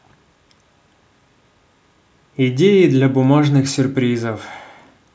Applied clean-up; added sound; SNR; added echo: none; none; none; none.